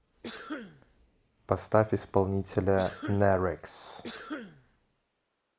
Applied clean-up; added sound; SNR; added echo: neural mask model Resemble Enhance denoiser.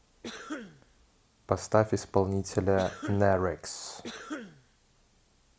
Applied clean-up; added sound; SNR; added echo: none; Cough; 13 dB; none.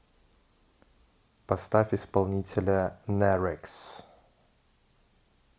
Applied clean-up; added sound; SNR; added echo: none; none; none; none.